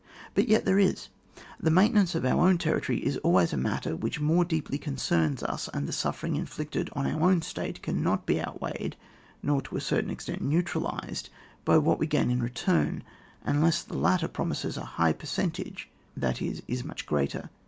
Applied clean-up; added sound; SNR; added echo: none; none; none; none.